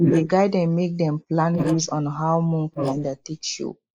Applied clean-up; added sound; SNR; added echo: neural mask model Resemble Enhance denoiser.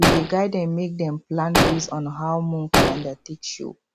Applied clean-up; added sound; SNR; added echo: none; Explosion; -2 dB; none.